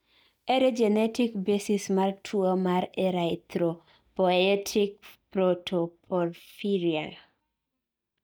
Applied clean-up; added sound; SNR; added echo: neural mask model DeepFilterNet 3.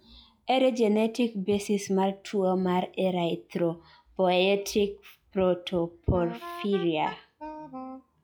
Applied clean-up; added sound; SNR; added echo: classical method log-MMSE.